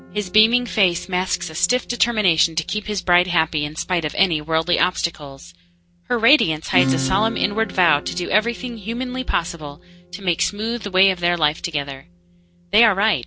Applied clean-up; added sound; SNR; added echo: none; Acoustic guitar / Strum; 13 dB; none.